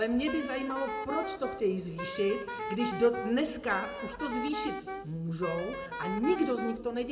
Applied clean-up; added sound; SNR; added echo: none; Wind instrument, woodwind instrument; 7 dB; reverberation time 1.0 s.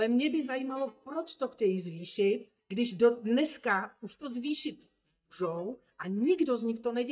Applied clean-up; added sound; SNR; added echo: neural mask model DeepFilterNet 3.